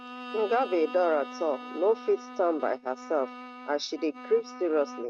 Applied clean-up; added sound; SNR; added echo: neural mask model RNNoise.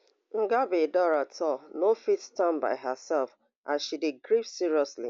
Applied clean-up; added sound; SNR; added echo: none; none; none; none.